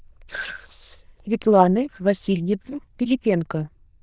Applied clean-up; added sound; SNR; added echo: neural diffusion model UNIVERSE++.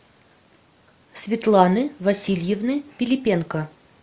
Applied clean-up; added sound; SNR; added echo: none; none; none; none.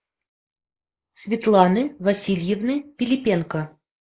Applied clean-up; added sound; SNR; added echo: neural mask model Resemble Enhance denoiser.